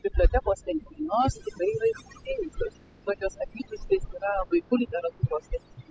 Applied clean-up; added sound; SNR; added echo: classical method spectral subtraction.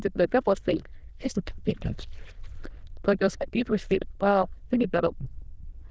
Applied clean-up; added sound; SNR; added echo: neural diffusion model UNIVERSE++.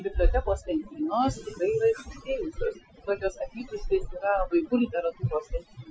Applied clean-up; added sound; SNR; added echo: classical method Wiener filter.